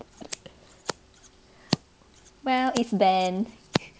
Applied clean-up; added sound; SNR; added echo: none; Scissors; 7 dB; none.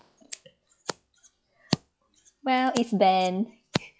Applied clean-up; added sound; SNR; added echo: classical method log-MMSE.